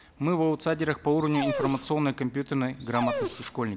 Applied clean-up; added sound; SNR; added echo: none; Dog; 8 dB; none.